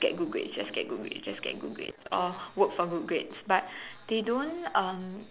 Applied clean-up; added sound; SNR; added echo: none; none; none; none.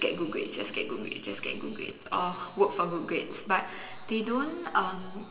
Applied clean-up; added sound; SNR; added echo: none; none; none; reverberation time 1.6 s.